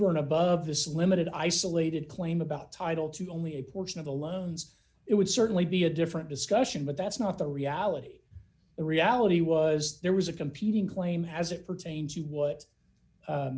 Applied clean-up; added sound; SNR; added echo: none; none; none; none.